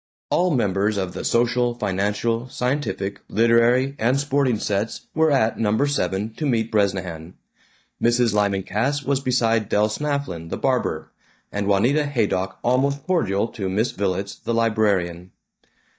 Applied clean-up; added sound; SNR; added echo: neural mask model DeepFilterNet 3.